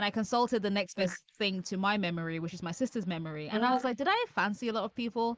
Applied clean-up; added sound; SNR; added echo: neural mask model Resemble Enhance denoiser.